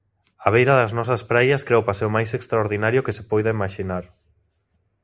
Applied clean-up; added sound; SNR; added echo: none; none; none; none.